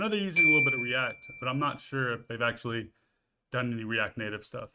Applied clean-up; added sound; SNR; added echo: neural mask model RNNoise.